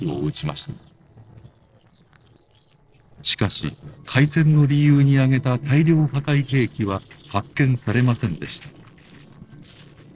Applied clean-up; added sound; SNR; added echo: neural separator model SepFormer DNS4.